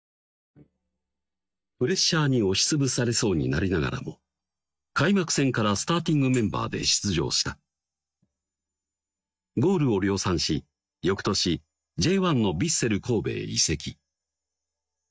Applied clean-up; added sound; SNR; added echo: neural mask model DeepFilterNet 3.